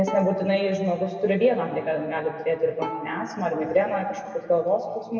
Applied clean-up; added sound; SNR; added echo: none; Bowed string instrument; 15 dB; reverberation time 2.0 s.